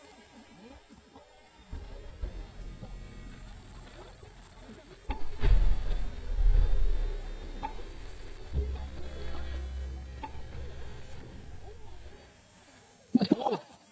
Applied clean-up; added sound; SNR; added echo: neural mask model DeepFilterNet 3.